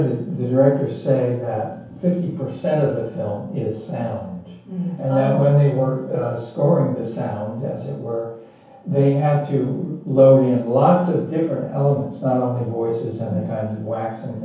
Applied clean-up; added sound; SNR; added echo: none; none; none; reverberation time 0.7 s.